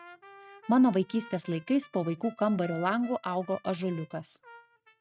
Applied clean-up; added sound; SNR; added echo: neural mask model RNNoise.